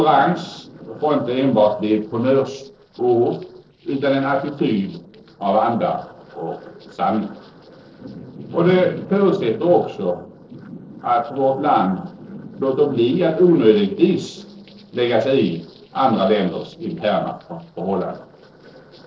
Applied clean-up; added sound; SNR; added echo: neural separator model SepFormer DNS4.